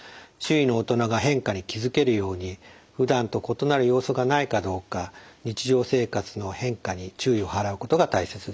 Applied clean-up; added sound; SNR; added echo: none; none; none; none.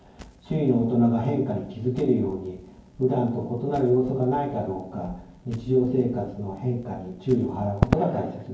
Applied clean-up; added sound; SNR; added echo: none; Crackle; 11 dB; reverberation time 0.9 s.